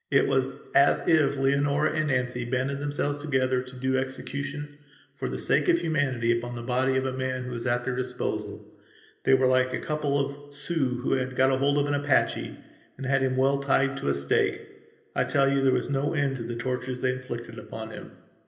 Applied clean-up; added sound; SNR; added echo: none; none; none; reverberation time 0.8 s.